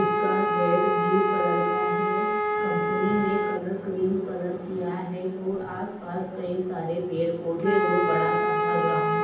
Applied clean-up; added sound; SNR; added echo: none; Wind instrument, woodwind instrument; -1 dB; reverberation time 0.8 s.